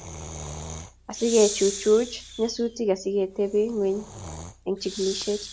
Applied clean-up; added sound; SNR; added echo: none; Breathing; 11 dB; none.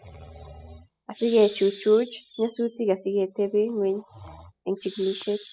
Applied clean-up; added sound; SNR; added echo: classical method spectral subtraction.